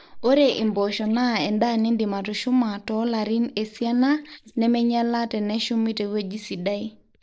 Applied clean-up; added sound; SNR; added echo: neural mask model Resemble Enhance denoiser.